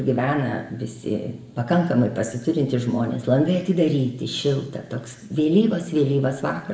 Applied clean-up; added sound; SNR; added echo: none; none; none; reverberation time 0.8 s.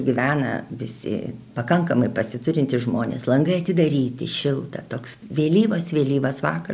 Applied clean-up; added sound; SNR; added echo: none; none; none; none.